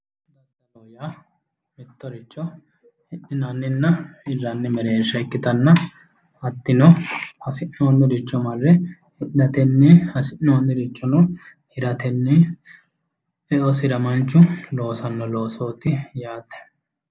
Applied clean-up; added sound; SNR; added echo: none; none; none; none.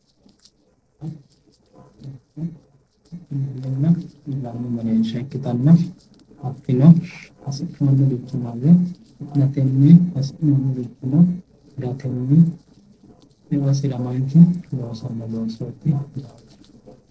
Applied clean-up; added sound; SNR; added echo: neural separator model SepFormer DNS4.